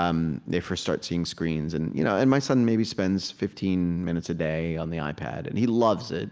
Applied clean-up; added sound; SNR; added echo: none; none; none; none.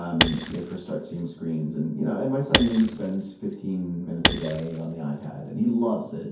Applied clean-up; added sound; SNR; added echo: none; Shatter / Crushing; 2 dB; reverberation time 0.6 s.